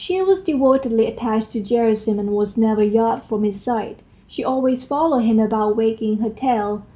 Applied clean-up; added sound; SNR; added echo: none; none; none; none.